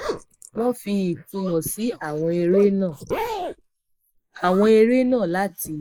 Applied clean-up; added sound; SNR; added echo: neural mask model Resemble Enhance denoiser.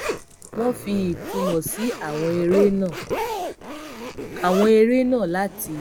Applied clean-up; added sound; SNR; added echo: none; Zipper (clothing); 8 dB; none.